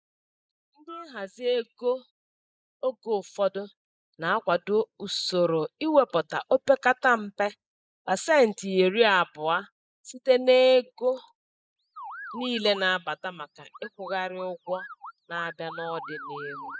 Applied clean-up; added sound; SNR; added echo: neural mask model Resemble Enhance denoiser.